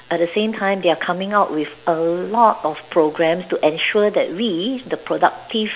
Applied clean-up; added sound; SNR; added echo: none; none; none; none.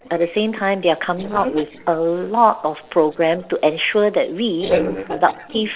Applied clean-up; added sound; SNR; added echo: neural separator model SepFormer DNS4.